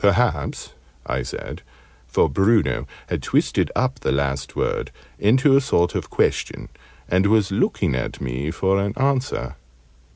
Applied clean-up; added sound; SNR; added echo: none; none; none; none.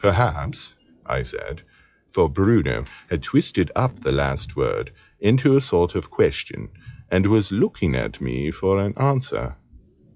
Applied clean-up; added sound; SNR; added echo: classical method log-MMSE.